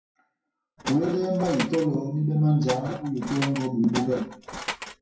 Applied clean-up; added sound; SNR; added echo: none; Tools; 9 dB; reverberation time 0.5 s.